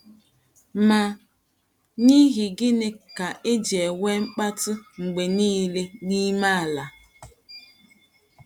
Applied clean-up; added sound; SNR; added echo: none; none; none; none.